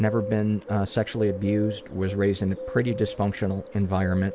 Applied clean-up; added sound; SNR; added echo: none; Bird; 12 dB; none.